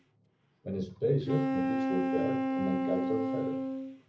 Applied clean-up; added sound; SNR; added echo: none; Wind instrument, woodwind instrument; -2 dB; reverberation time 0.4 s.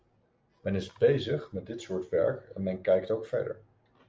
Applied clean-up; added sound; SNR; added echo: none; none; none; none.